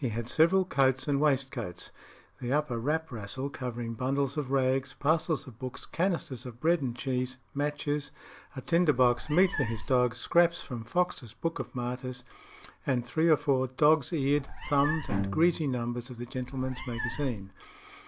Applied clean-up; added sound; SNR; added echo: none; Bowed string instrument + Meow; 8 dB; none.